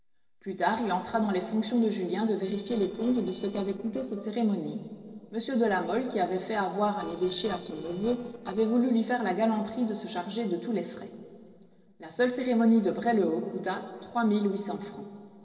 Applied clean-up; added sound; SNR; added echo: neural separator model SepFormer DNS4.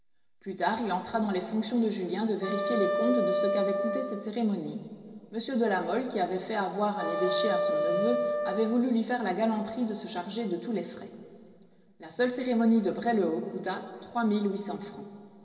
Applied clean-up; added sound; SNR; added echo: none; Wind instrument, woodwind instrument; 1 dB; reverberation time 2.9 s.